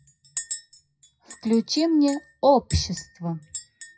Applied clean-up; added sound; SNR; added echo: classical method WPE with log-MMSE.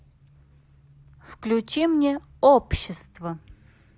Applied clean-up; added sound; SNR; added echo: none; none; none; none.